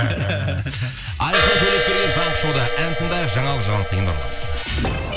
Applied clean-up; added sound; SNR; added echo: none; Crash cymbal; -2 dB; none.